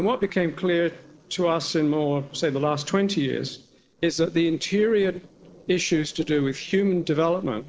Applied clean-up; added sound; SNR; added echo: neural separator model SepFormer DNS4.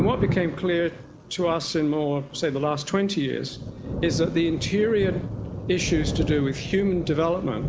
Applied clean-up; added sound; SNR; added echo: none; Thunder; 6 dB; none.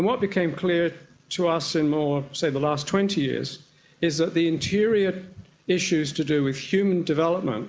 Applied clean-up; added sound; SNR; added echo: none; none; none; none.